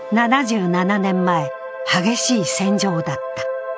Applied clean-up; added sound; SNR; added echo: none; none; none; none.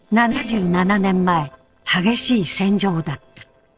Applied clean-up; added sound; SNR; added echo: neural separator model SepFormer DNS4.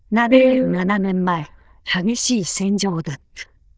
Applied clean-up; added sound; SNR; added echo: neural diffusion model UNIVERSE++.